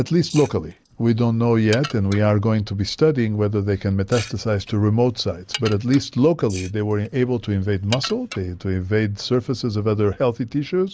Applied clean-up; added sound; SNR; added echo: neural mask model Resemble Enhance denoiser.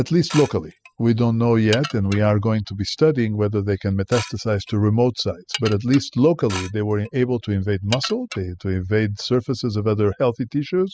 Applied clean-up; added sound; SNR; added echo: classical method spectral subtraction.